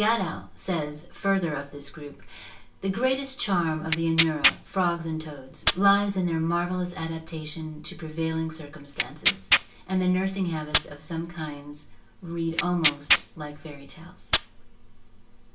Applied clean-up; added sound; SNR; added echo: none; Tearing; 1 dB; reverberation time 0.2 s.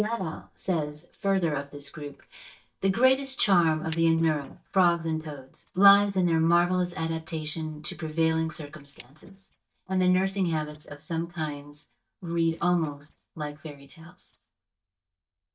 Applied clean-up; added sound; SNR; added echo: neural mask model DeepFilterNet 3.